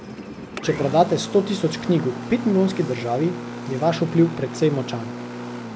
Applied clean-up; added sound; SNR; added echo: none; Engine; 9 dB; none.